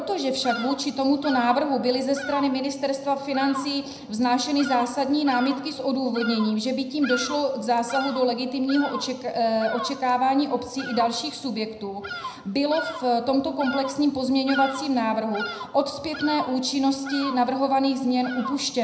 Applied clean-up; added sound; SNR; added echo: none; Bird vocalization, bird call, bird song; 13 dB; reverberation time 0.8 s.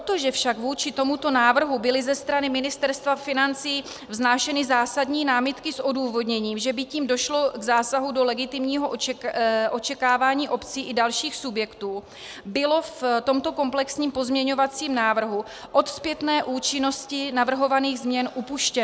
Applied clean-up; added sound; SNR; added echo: none; none; none; none.